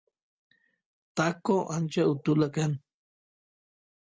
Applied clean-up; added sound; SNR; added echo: none; none; none; none.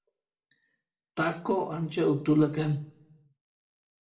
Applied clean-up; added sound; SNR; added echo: none; none; none; reverberation time 0.5 s.